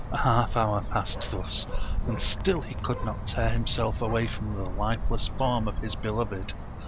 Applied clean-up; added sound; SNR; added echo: none; Bird; 1 dB; none.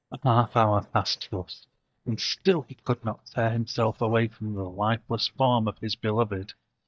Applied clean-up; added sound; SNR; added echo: neural mask model DeepFilterNet 3.